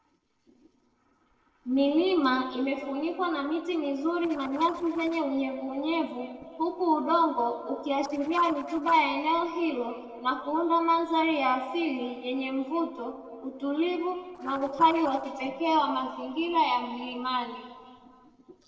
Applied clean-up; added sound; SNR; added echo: neural separator model SepFormer DNS4.